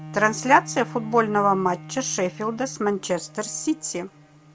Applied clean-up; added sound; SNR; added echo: none; Bowed string instrument; 16 dB; none.